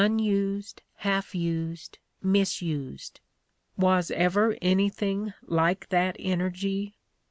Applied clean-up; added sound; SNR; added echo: none; none; none; none.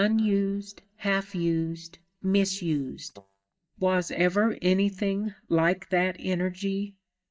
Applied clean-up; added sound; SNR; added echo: neural mask model DeepFilterNet 3.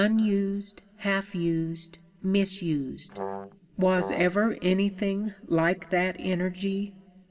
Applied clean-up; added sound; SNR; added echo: none; Brass instrument; 10 dB; reverberation time 2.0 s.